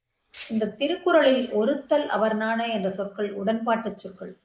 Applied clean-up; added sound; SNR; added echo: neural mask model Resemble Enhance denoiser.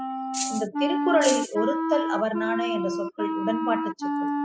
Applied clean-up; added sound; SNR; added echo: classical method spectral subtraction.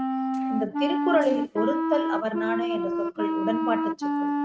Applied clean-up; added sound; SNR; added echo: neural mask model RNNoise.